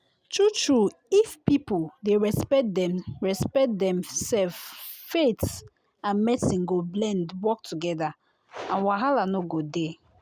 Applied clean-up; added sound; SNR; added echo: none; none; none; none.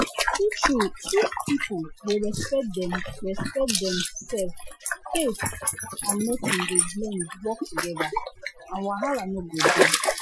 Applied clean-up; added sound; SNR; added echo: classical method Wiener filter.